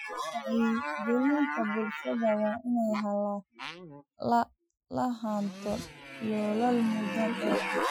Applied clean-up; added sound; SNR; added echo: classical method Wiener filter.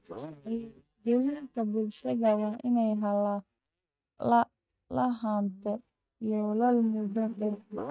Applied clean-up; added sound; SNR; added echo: neural mask model DeepFilterNet 3.